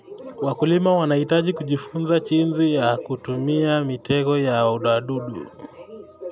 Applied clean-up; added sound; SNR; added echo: none; none; none; none.